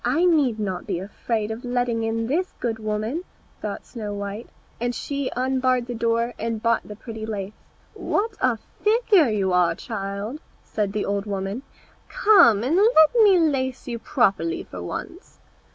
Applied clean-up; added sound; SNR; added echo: none; none; none; none.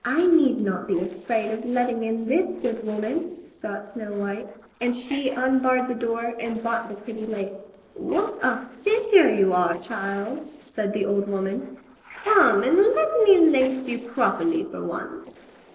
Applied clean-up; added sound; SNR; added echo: neural separator model SepFormer DNS4.